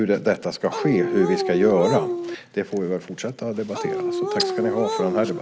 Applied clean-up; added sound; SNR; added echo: none; Dog; 2 dB; none.